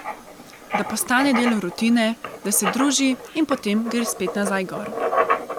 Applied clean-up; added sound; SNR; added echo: none; Writing; 5 dB; none.